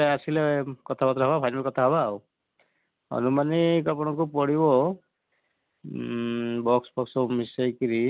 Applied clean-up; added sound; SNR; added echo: none; none; none; none.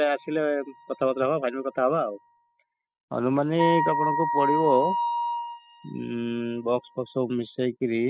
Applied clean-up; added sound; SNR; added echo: classical method spectral subtraction.